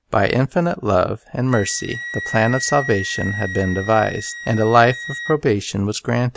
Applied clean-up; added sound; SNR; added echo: none; Wind instrument, woodwind instrument; 12 dB; none.